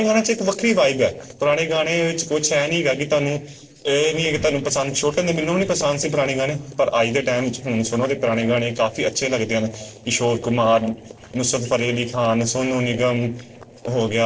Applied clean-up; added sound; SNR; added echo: neural separator model SepFormer DNS4.